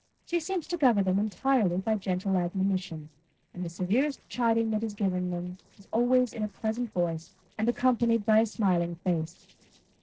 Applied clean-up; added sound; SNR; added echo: neural separator model SepFormer DNS4.